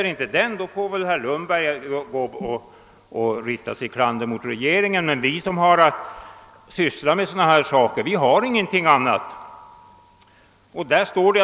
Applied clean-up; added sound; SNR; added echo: none; none; none; none.